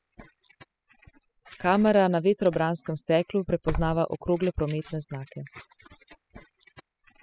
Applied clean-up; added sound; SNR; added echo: classical method spectral subtraction.